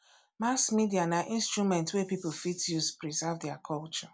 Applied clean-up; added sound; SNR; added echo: none; none; none; none.